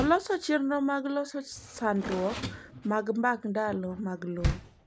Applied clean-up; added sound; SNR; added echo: none; Door; 9 dB; none.